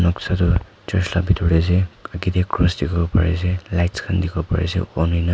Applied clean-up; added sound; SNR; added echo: none; none; none; none.